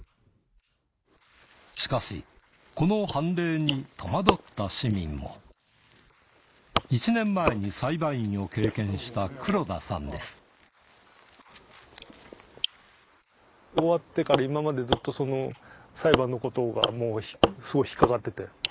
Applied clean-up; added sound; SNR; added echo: neural mask model Resemble Enhance denoiser.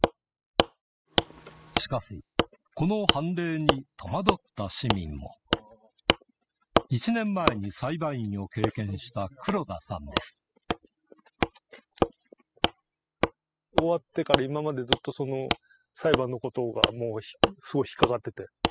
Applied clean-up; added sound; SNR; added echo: classical method spectral subtraction.